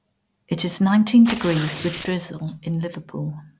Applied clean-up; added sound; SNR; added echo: none; Tearing; 11 dB; none.